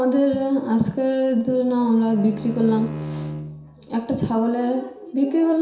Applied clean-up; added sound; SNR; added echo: none; Bowed string instrument; 13 dB; reverberation time 0.7 s.